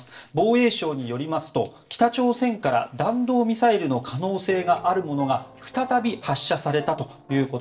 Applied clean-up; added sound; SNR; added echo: neural separator model SepFormer DNS4.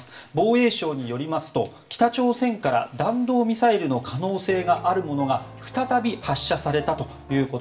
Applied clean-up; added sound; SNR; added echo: none; Piano; 16 dB; reverberation time 0.5 s.